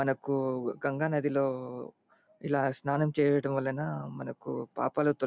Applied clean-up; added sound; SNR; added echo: none; none; none; none.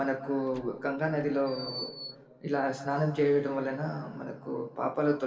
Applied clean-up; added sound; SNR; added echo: none; Door; 17 dB; reverberation time 2.2 s.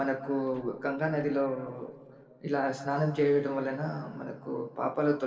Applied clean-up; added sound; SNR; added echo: neural separator model SepFormer DNS4.